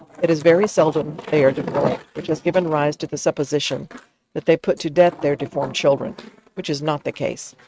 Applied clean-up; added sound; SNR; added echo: neural mask model RNNoise.